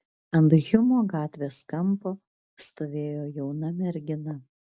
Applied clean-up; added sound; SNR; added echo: none; none; none; none.